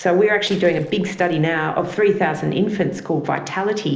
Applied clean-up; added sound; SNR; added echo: neural separator model SepFormer DNS4.